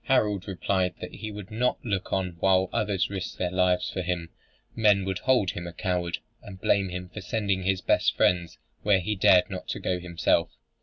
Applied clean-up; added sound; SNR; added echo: none; none; none; none.